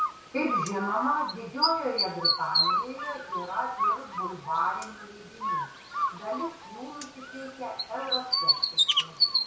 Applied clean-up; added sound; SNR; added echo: none; Bird; -3 dB; reverberation time 0.6 s.